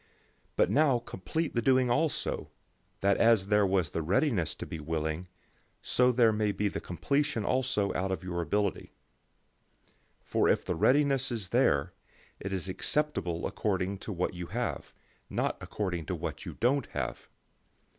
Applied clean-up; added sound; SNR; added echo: none; none; none; none.